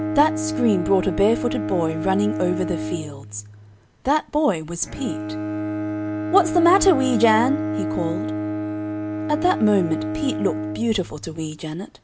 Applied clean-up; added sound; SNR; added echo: none; Bowed string instrument; 4 dB; none.